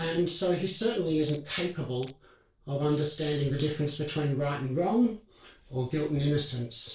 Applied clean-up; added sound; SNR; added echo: neural separator model SepFormer DNS4.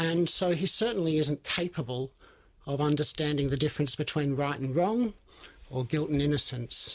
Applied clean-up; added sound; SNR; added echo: none; none; none; none.